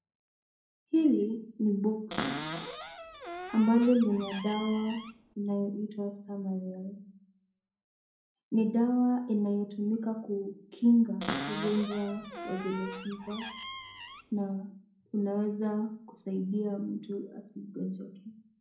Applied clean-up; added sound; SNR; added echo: none; Cupboard open or close; 8 dB; reverberation time 0.6 s.